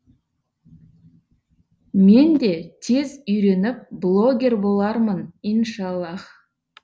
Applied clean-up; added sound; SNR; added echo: none; none; none; none.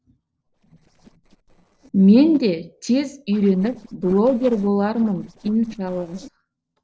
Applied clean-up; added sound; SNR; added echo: neural separator model SepFormer DNS4.